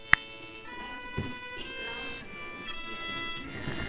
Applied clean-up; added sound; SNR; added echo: neural separator model SepFormer WHAMR!.